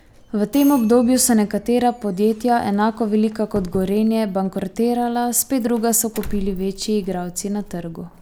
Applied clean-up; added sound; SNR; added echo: none; Doorbell; 18 dB; none.